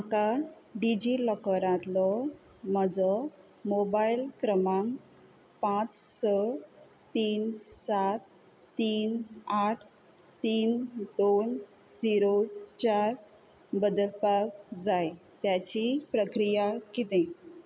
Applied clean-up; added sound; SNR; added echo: none; none; none; none.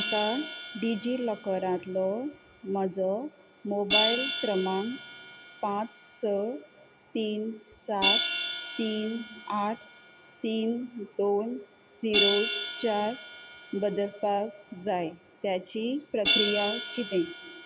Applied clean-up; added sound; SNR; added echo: none; Hi-hat; 3 dB; none.